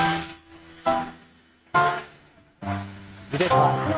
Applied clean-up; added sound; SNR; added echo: neural mask model RNNoise.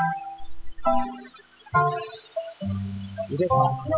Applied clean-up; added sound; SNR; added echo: classical method spectral subtraction.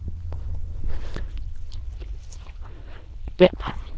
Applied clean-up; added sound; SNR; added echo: neural diffusion model UNIVERSE++.